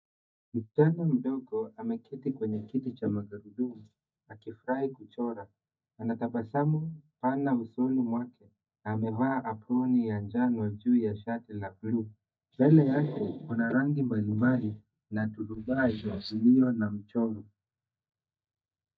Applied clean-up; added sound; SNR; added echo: neural mask model DeepFilterNet 3.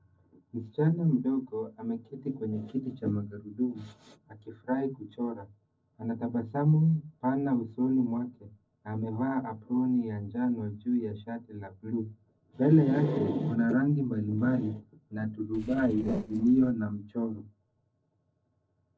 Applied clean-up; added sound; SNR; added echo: neural separator model SepFormer DNS4.